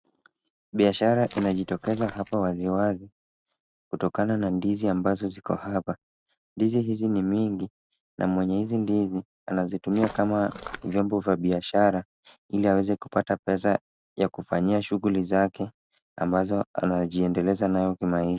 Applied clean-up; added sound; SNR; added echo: neural mask model RNNoise.